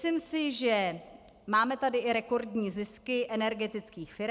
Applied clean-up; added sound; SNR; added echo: none; none; none; none.